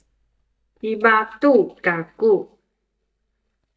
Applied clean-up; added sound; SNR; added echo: neural mask model DeepFilterNet 3.